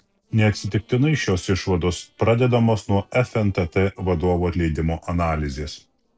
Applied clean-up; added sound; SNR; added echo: neural separator model SepFormer DNS4.